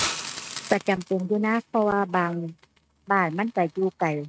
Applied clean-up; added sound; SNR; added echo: neural mask model RNNoise.